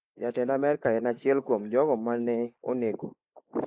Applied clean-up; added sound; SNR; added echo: neural mask model Resemble Enhance denoiser.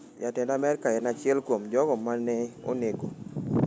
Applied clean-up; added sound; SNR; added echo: none; none; none; none.